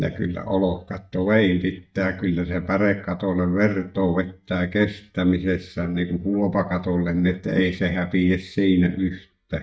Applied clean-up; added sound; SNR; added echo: neural mask model DeepFilterNet 3.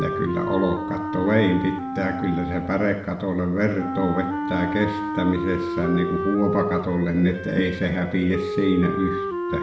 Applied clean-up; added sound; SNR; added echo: none; Wind instrument, woodwind instrument; 5 dB; reverberation time 0.7 s.